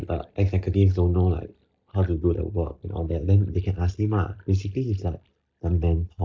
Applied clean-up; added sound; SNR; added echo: neural mask model DeepFilterNet 3.